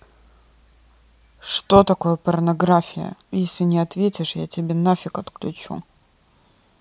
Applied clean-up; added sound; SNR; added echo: none; none; none; none.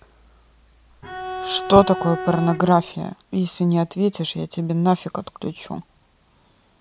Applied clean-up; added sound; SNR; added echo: none; Bowed string instrument; 8 dB; none.